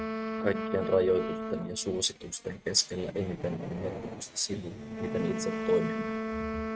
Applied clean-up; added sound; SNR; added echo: neural mask model RNNoise.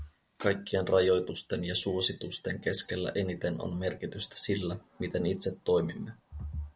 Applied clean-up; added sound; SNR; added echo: none; none; none; none.